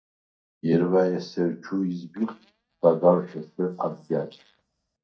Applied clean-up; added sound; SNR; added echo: neural mask model DeepFilterNet 3.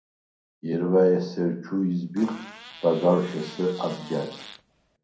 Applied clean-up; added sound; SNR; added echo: none; Fart; 19 dB; reverberation time 0.6 s.